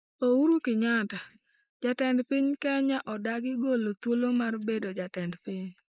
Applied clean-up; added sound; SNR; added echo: neural mask model Resemble Enhance denoiser.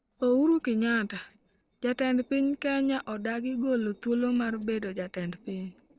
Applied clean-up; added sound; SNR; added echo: neural separator model SepFormer DNS4.